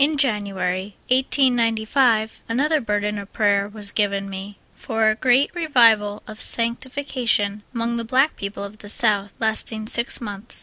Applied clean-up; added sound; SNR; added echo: none; none; none; none.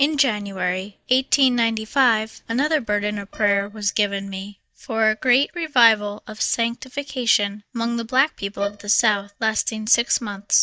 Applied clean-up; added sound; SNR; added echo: neural mask model DeepFilterNet 3.